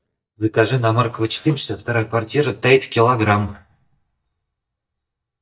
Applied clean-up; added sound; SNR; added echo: neural mask model DeepFilterNet 3.